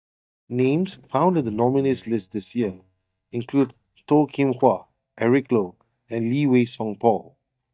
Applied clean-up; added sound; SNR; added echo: neural mask model DeepFilterNet 3.